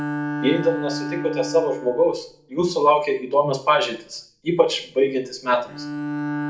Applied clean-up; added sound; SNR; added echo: none; Bowed string instrument; 9 dB; reverberation time 0.4 s.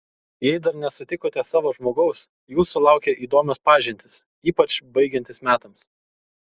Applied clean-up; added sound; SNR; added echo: none; none; none; none.